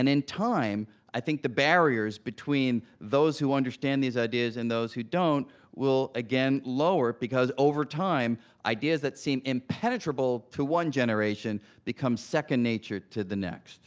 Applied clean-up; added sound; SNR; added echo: none; none; none; none.